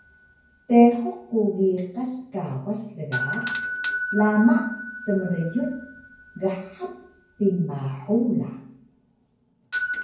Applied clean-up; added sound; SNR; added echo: none; Bell / Doorbell; -1 dB; reverberation time 0.9 s.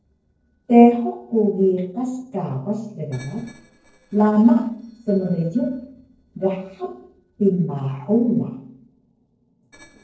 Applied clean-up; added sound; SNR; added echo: neural separator model SepFormer DNS4.